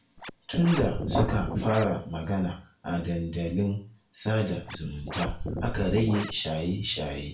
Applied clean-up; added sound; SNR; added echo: none; Scratching (performance technique); 6 dB; reverberation time 0.3 s.